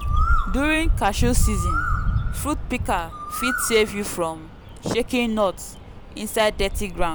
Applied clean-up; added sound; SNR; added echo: none; Bird; -1 dB; none.